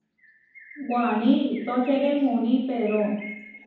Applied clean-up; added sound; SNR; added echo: none; Bird; 20 dB; reverberation time 1.2 s.